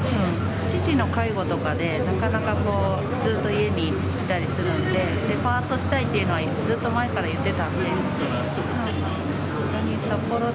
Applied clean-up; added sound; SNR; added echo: none; Drum; 3 dB; none.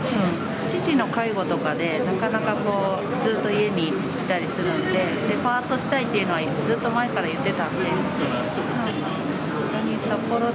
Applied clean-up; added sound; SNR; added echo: none; none; none; none.